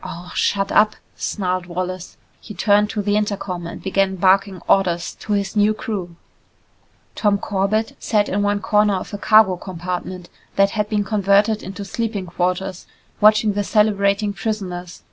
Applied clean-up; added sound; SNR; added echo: none; none; none; none.